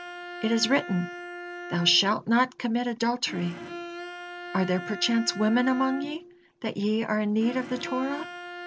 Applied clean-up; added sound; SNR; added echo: none; Bowed string instrument; 12 dB; none.